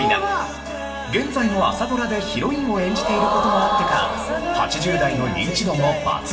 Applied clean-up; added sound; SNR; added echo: none; none; none; reverberation time 1.0 s.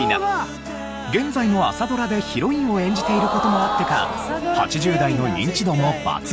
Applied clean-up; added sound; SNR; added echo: none; none; none; none.